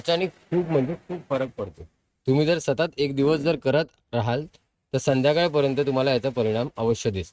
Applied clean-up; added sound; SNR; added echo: neural mask model RNNoise.